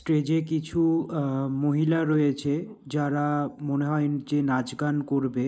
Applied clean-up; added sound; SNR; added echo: neural mask model Resemble Enhance denoiser.